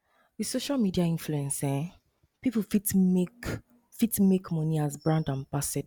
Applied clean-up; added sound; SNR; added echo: none; none; none; none.